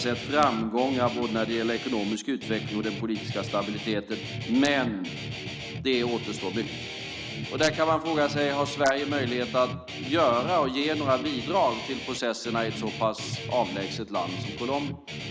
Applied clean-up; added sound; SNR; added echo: none; Guitar; 8 dB; none.